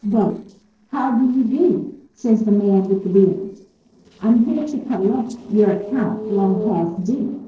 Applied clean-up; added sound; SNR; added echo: neural separator model SepFormer DNS4.